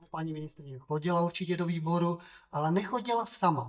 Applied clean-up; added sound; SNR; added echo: neural mask model DeepFilterNet 3.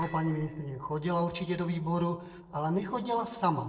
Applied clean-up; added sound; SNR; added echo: neural separator model SepFormer DNS4.